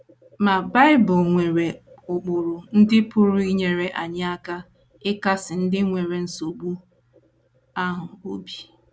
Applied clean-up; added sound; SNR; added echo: none; none; none; none.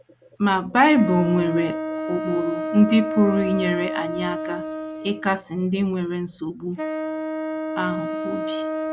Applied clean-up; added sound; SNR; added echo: none; Wind instrument, woodwind instrument; 6 dB; none.